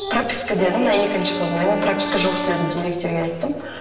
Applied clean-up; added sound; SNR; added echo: none; Wind instrument, woodwind instrument; 7 dB; reverberation time 1.3 s.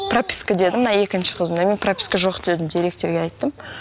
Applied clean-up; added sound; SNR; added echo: none; none; none; none.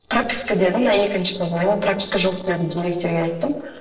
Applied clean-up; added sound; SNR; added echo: neural separator model SepFormer DNS4.